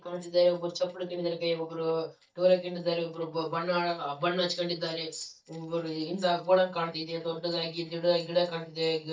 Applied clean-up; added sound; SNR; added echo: neural mask model DeepFilterNet 3.